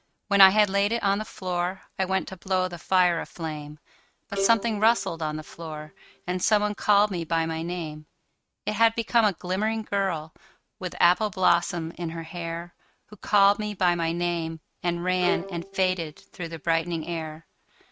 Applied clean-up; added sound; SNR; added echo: neural mask model RNNoise.